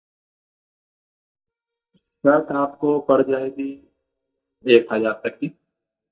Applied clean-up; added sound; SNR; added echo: neural mask model DeepFilterNet 3.